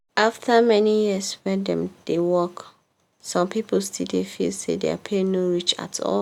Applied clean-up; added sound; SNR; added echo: none; none; none; none.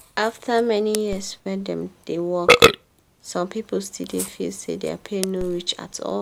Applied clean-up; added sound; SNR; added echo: none; Burping, eructation; 0 dB; none.